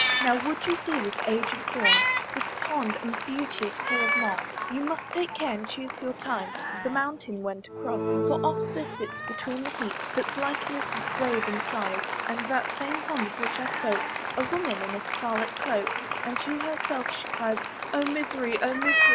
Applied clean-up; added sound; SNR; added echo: none; Applause + Meow; -2 dB; none.